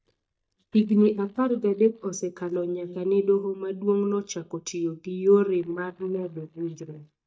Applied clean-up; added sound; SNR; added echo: neural mask model DeepFilterNet 3.